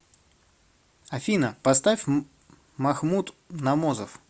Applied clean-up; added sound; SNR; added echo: none; none; none; none.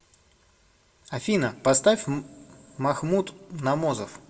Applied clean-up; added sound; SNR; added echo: none; none; none; reverberation time 0.4 s.